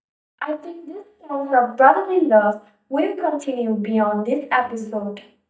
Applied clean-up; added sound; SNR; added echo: neural mask model DeepFilterNet 3.